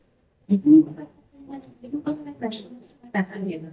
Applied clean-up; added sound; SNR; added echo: neural mask model DeepFilterNet 3.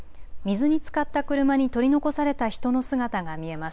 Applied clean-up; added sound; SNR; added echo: none; none; none; none.